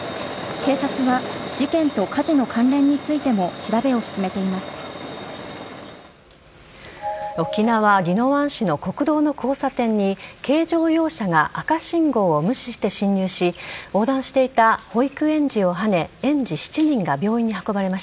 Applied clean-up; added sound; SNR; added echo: none; none; none; none.